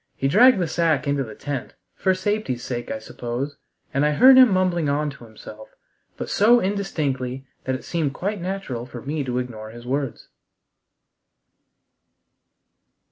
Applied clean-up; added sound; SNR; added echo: none; none; none; none.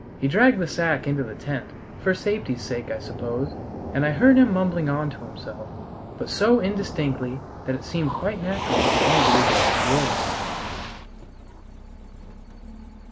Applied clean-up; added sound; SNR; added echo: none; Motor vehicle (road); 3 dB; none.